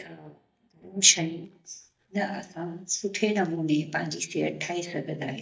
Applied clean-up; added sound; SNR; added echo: neural mask model DeepFilterNet 3.